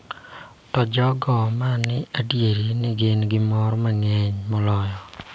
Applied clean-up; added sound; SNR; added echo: none; none; none; none.